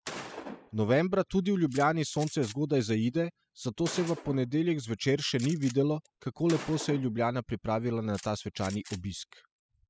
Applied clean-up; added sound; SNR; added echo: classical method spectral subtraction.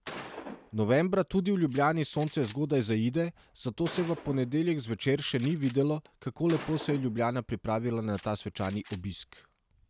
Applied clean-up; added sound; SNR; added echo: none; Gunshot, gunfire; 17 dB; none.